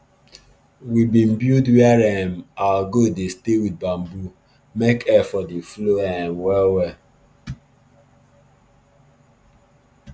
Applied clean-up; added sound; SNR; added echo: none; none; none; none.